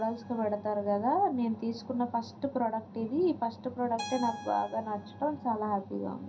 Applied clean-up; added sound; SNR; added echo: none; Keyboard (musical); 18 dB; reverberation time 0.3 s.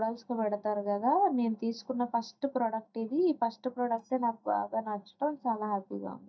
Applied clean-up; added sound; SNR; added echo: neural mask model DeepFilterNet 3.